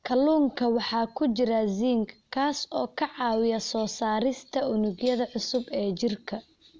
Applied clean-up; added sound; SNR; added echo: none; none; none; none.